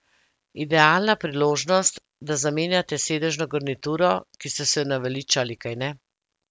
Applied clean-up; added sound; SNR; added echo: none; none; none; none.